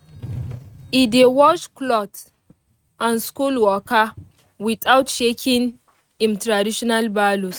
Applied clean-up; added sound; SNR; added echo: neural mask model RNNoise.